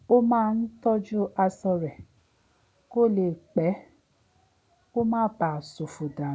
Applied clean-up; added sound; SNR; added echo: none; none; none; none.